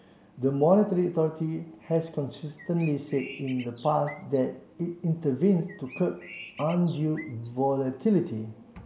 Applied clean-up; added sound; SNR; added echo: none; Bird; 19 dB; none.